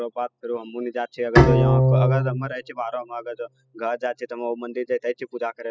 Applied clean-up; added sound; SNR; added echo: classical method spectral subtraction.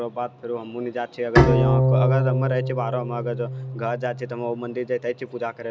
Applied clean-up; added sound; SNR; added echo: none; Bowed string instrument; -4 dB; none.